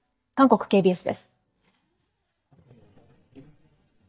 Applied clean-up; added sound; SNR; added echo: neural mask model DeepFilterNet 3.